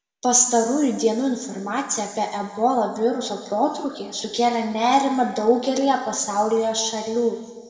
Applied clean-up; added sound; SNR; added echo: none; none; none; reverberation time 1.4 s.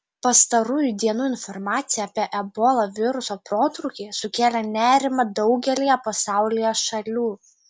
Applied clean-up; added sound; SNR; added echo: none; none; none; none.